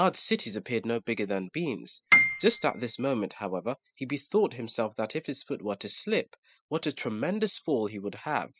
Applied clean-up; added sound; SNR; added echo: classical method spectral subtraction.